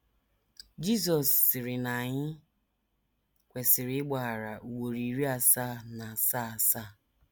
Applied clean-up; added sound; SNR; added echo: none; none; none; none.